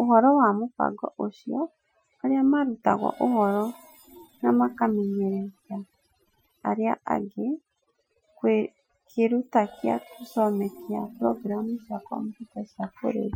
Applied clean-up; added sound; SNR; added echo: classical method Wiener filter.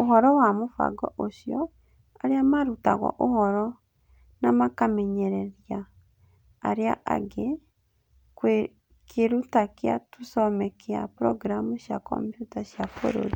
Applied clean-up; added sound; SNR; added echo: none; none; none; none.